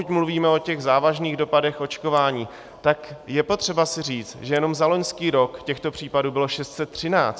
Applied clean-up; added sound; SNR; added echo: none; none; none; none.